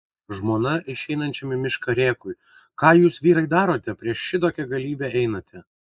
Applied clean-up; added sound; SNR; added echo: neural mask model Resemble Enhance denoiser.